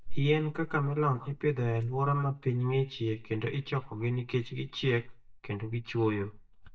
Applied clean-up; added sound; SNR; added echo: neural mask model DeepFilterNet 3.